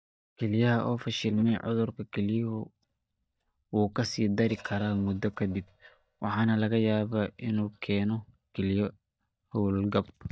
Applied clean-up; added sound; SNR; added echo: neural mask model DeepFilterNet 3.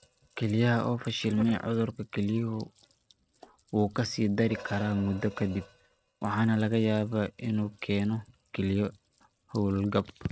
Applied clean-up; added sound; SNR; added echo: neural mask model RNNoise.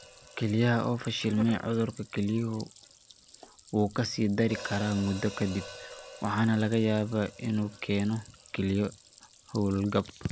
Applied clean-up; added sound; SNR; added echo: none; Stream + Hi-hat; 19 dB; none.